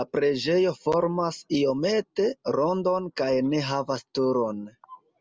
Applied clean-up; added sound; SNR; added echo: none; none; none; none.